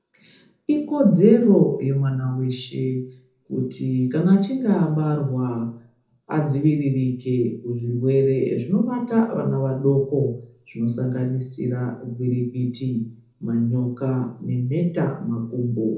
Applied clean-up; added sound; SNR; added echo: none; none; none; reverberation time 0.5 s.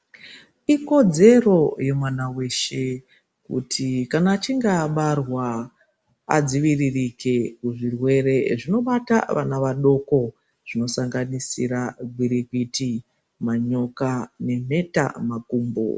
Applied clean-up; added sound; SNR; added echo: none; none; none; none.